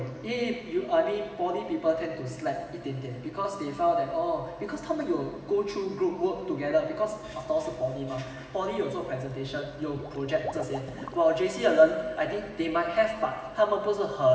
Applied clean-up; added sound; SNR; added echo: none; Liquid; 14 dB; reverberation time 2.1 s.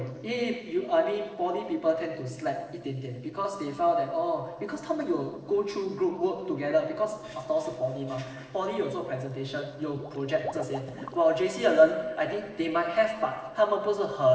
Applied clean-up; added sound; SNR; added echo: neural separator model SepFormer DNS4.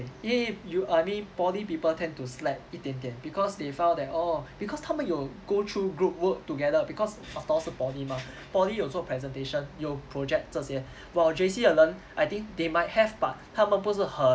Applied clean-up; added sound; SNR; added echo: none; none; none; none.